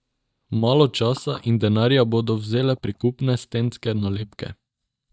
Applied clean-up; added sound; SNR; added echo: neural mask model DeepFilterNet 3.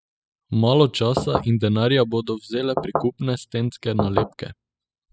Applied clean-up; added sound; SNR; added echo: classical method spectral subtraction.